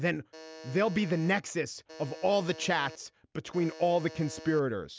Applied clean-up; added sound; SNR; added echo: none; Alarm; 17 dB; none.